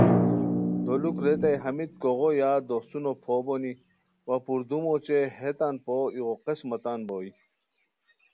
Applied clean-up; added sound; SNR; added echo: none; Drum; 3 dB; none.